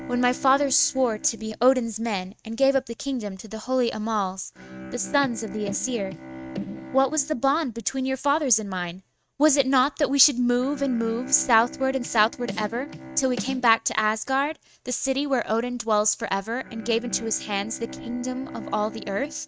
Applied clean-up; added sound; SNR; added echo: neural mask model RNNoise.